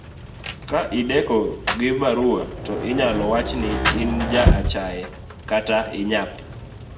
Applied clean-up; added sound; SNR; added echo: none; Rain; 3 dB; reverberation time 0.7 s.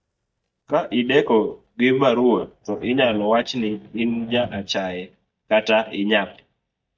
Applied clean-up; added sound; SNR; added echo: neural mask model DeepFilterNet 3.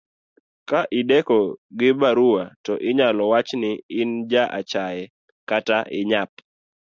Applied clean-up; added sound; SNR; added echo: none; none; none; none.